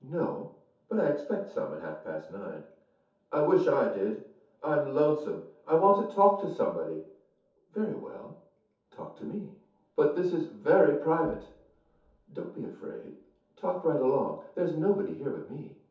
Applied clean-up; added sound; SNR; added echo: none; none; none; reverberation time 0.5 s.